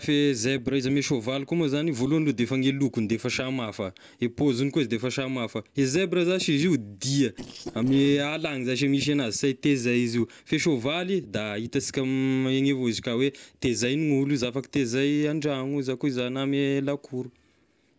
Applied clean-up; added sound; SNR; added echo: neural separator model SepFormer DNS4.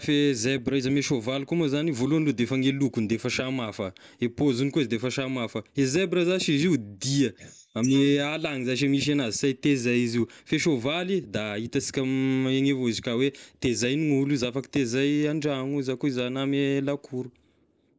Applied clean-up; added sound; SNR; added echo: neural mask model Resemble Enhance denoiser.